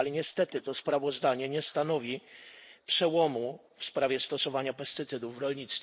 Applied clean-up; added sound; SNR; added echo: neural mask model Resemble Enhance denoiser.